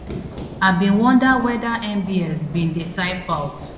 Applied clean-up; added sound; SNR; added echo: none; Run; 15 dB; reverberation time 1.8 s.